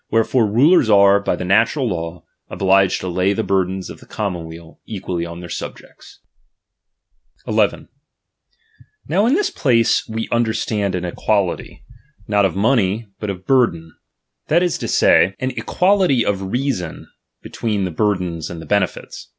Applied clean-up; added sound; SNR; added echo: none; none; none; none.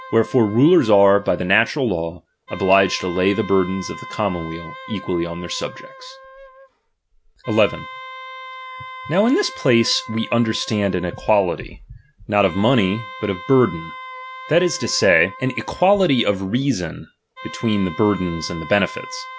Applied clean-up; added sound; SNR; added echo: none; Wind instrument, woodwind instrument; 16 dB; none.